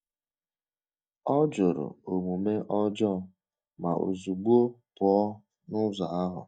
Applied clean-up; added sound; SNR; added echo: neural mask model DeepFilterNet 3.